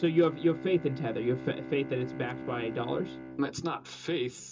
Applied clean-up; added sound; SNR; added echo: none; Bowed string instrument; 12 dB; reverberation time 0.2 s.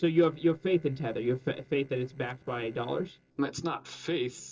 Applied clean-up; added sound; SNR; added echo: neural separator model SepFormer DNS4.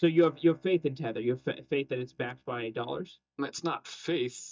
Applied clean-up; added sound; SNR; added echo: neural mask model DeepFilterNet 3.